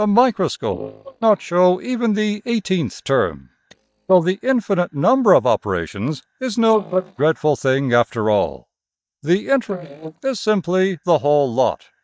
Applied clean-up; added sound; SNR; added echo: neural mask model DeepFilterNet 3.